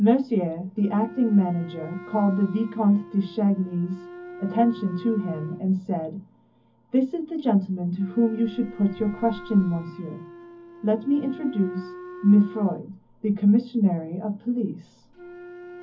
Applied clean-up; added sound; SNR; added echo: none; Wind instrument, woodwind instrument; 18 dB; reverberation time 0.3 s.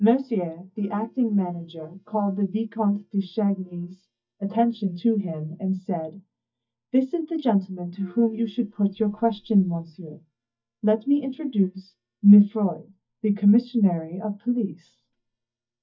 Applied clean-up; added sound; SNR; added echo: neural mask model DeepFilterNet 3.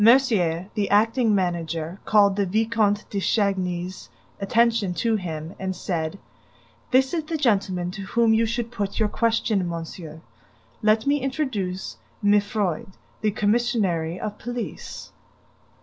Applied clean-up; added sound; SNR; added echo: none; none; none; none.